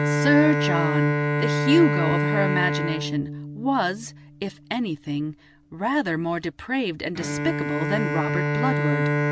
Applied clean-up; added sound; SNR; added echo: none; Bowed string instrument; 0 dB; none.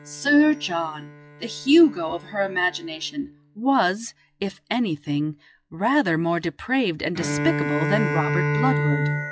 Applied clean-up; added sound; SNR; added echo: classical method log-MMSE.